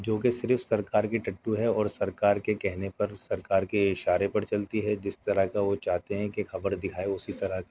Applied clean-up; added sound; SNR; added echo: none; none; none; none.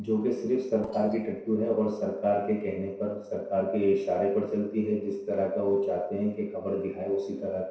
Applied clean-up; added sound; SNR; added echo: neural separator model SepFormer DNS4.